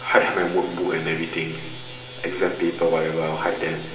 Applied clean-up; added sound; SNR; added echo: none; none; none; reverberation time 2.9 s.